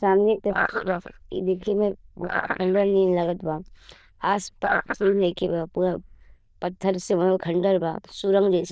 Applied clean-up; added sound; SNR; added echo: neural diffusion model UNIVERSE++.